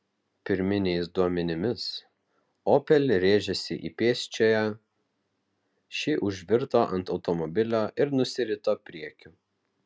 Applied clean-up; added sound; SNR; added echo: none; none; none; none.